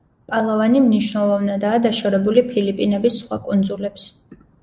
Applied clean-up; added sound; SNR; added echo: none; none; none; none.